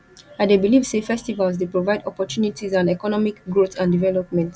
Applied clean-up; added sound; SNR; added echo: none; none; none; none.